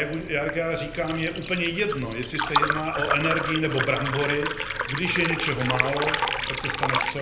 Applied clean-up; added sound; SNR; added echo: none; Liquid; 1 dB; reverberation time 0.7 s.